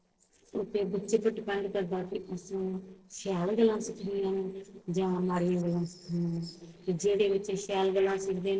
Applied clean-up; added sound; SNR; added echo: neural separator model SepFormer DNS4.